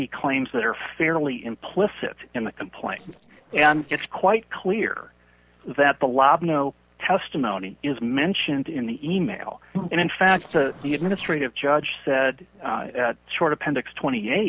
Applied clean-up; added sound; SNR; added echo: neural separator model SepFormer DNS4.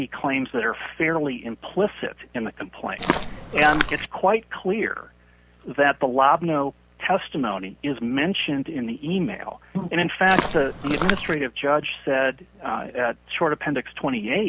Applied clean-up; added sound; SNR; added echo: none; Walk, footsteps; 1 dB; none.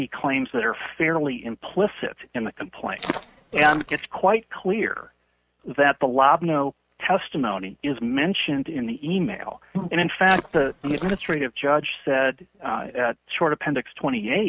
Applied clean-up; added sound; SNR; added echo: neural mask model RNNoise.